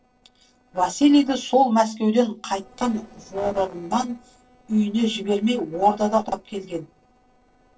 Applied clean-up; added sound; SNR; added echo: neural separator model SepFormer DNS4.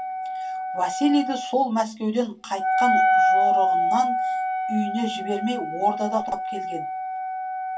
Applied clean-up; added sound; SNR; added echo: none; Wind instrument, woodwind instrument; -2 dB; reverberation time 0.2 s.